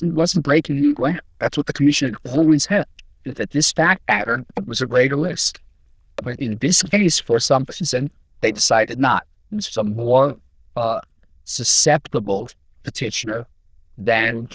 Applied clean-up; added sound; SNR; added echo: neural diffusion model UNIVERSE++.